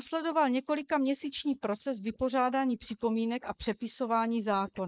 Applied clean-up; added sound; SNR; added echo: neural mask model Resemble Enhance denoiser.